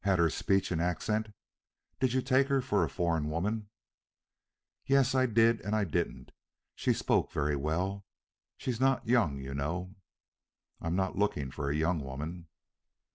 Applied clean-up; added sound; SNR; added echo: none; none; none; none.